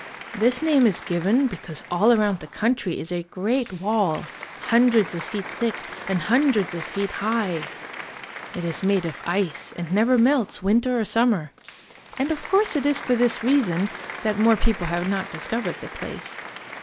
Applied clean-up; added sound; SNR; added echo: none; Applause; 14 dB; none.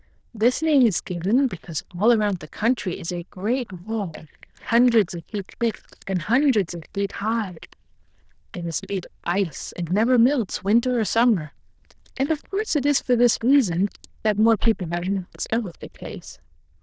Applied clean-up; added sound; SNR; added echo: neural diffusion model UNIVERSE++.